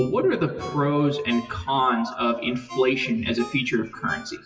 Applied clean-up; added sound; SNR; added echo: classical method WPE with log-MMSE.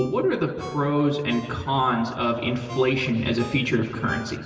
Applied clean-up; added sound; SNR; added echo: none; Ringtone; 19 dB; reverberation time 2.0 s.